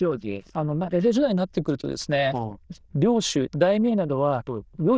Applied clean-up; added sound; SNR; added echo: neural diffusion model UNIVERSE++.